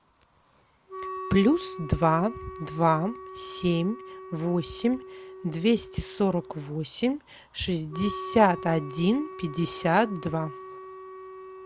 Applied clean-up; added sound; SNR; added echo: none; Wind instrument, woodwind instrument; 14 dB; none.